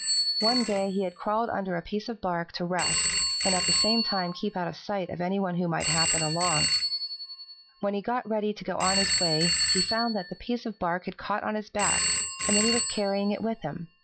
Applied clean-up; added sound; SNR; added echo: classical method log-MMSE.